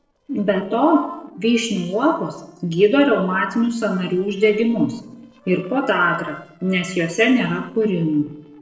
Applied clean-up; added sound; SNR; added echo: neural separator model SepFormer DNS4.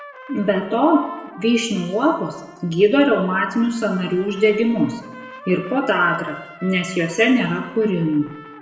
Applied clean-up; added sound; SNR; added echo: none; Trumpet; 20 dB; reverberation time 0.9 s.